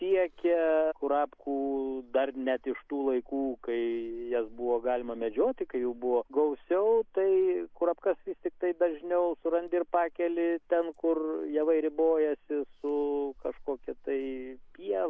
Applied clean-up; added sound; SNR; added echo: none; none; none; none.